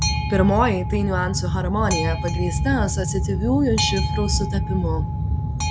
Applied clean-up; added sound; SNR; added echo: none; Boat, Water vehicle; -1 dB; none.